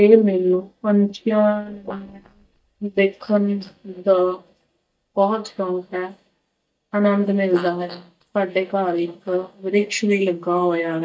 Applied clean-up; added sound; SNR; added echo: neural mask model DeepFilterNet 3.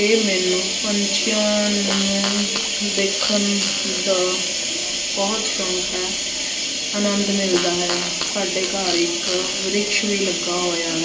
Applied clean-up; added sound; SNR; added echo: none; Fart; 12 dB; reverberation time 0.3 s.